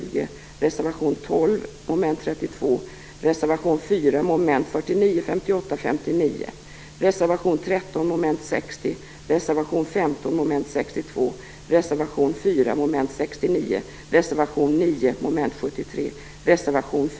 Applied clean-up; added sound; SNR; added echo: none; none; none; none.